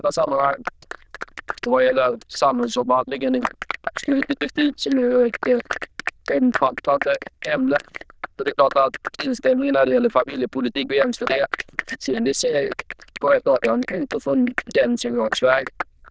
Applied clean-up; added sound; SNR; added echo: neural diffusion model UNIVERSE++.